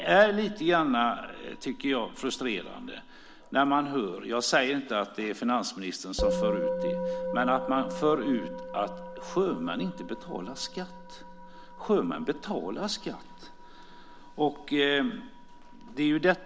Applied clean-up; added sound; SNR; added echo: none; Musical instrument; 9 dB; none.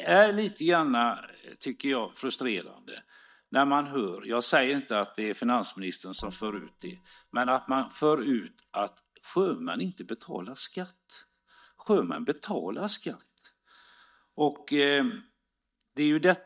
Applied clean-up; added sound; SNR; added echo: neural mask model DeepFilterNet 3.